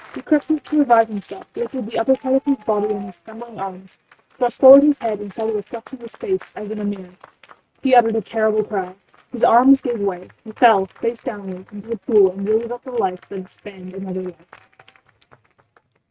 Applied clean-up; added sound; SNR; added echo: neural mask model RNNoise.